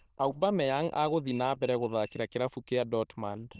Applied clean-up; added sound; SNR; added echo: neural diffusion model UNIVERSE++.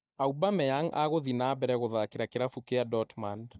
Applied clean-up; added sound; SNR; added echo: neural mask model DeepFilterNet 3.